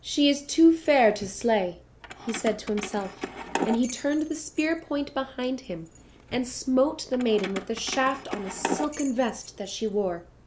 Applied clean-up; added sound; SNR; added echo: none; Keys jangling; 12 dB; none.